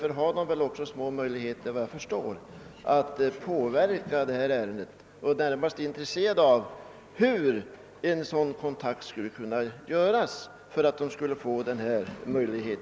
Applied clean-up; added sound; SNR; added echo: none; none; none; none.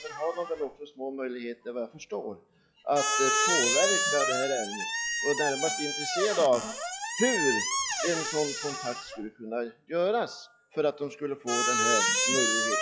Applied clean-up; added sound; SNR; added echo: classical method log-MMSE.